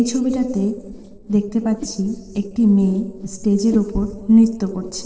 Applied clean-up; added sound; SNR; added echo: neural separator model SepFormer DNS4.